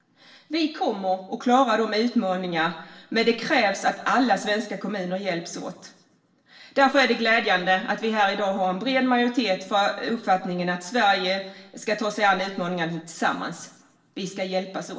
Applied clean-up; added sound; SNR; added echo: none; none; none; reverberation time 0.7 s.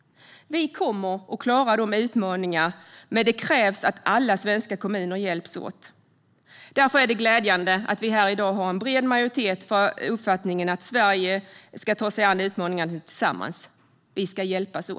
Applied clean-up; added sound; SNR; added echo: none; none; none; none.